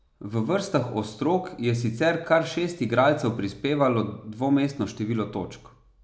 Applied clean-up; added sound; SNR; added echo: none; none; none; none.